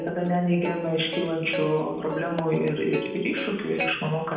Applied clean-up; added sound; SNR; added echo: none; Plucked string instrument; 10 dB; reverberation time 0.9 s.